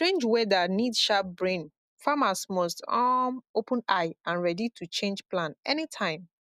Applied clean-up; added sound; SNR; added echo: none; none; none; none.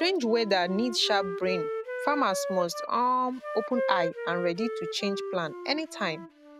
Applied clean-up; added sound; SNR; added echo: none; Wind instrument, woodwind instrument; 6 dB; none.